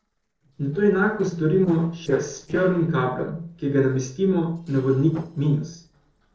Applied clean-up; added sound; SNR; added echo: neural separator model SepFormer DNS4.